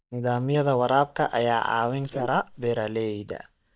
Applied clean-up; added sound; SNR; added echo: neural mask model DeepFilterNet 3.